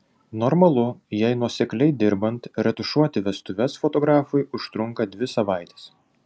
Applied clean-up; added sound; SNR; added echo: none; none; none; none.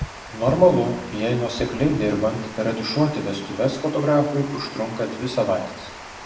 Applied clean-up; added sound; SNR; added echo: none; Water; 14 dB; reverberation time 0.7 s.